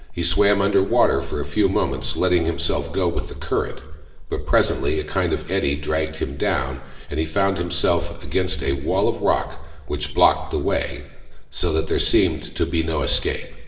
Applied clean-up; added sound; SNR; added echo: none; Walk, footsteps; 9 dB; reverberation time 0.9 s.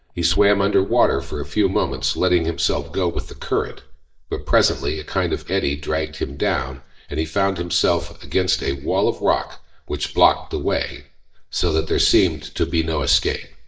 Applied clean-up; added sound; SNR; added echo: neural mask model DeepFilterNet 3.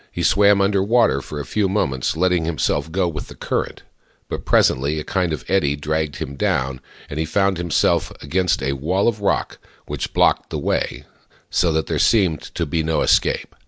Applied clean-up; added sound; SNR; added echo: none; none; none; none.